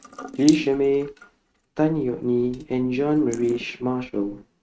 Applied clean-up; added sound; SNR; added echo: neural mask model RNNoise.